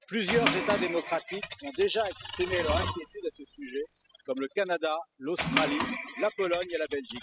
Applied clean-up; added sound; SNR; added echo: classical method spectral subtraction.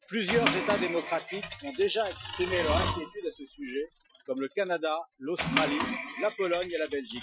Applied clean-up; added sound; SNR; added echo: classical method Wiener filter.